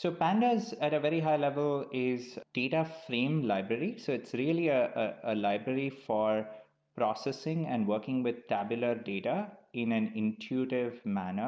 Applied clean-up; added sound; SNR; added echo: none; none; none; none.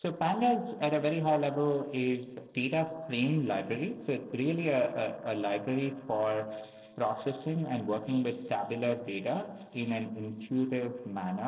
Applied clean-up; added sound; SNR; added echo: neural separator model SepFormer DNS4.